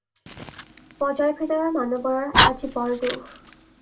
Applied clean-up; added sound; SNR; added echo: none; Fire; -1 dB; reverberation time 0.2 s.